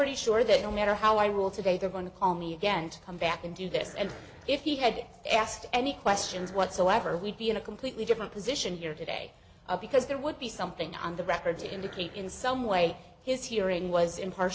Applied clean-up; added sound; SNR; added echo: none; Growling; 17 dB; none.